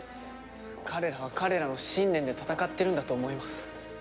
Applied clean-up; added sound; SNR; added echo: none; none; none; none.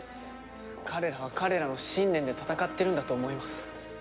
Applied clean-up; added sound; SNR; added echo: none; Wind instrument, woodwind instrument; 19 dB; none.